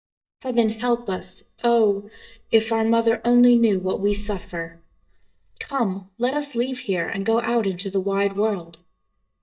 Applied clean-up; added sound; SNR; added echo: neural mask model DeepFilterNet 3.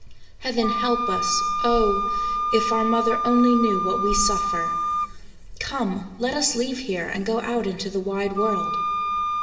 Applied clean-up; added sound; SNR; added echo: none; Wind instrument, woodwind instrument; 2 dB; reverberation time 2.7 s.